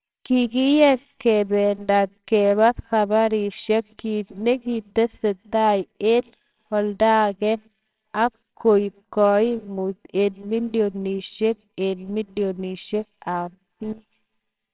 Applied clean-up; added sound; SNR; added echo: neural separator model SepFormer WHAMR!.